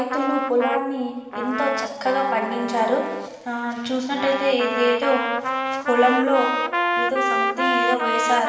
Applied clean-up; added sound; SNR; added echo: none; Trumpet; 2 dB; reverberation time 1.2 s.